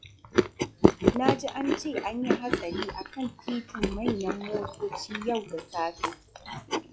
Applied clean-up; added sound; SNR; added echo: classical method log-MMSE.